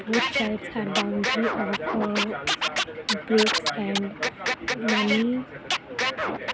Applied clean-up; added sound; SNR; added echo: none; Scratching (performance technique); 1 dB; none.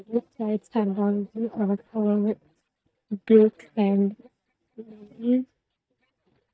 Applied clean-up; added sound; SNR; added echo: neural mask model DeepFilterNet 3.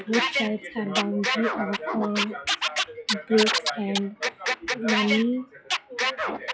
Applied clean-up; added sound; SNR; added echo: classical method log-MMSE.